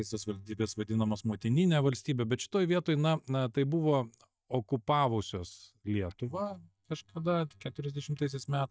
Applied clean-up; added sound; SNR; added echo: neural mask model DeepFilterNet 3.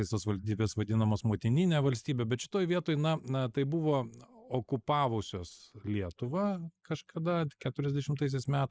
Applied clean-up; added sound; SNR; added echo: neural mask model Resemble Enhance denoiser.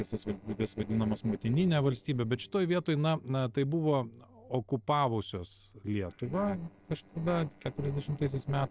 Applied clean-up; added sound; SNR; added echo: neural separator model SepFormer DNS4.